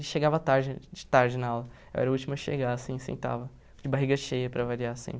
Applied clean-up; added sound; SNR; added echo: none; none; none; none.